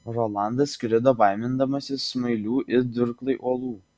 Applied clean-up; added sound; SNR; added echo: none; none; none; none.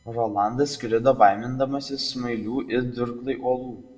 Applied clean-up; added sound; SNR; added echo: none; none; none; reverberation time 0.5 s.